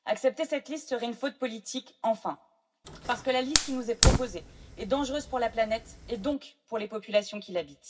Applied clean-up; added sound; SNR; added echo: none; Fire; -1 dB; reverberation time 0.4 s.